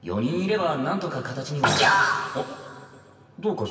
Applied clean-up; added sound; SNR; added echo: none; none; none; reverberation time 2.9 s.